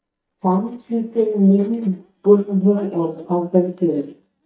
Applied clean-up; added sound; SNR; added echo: neural mask model DeepFilterNet 3.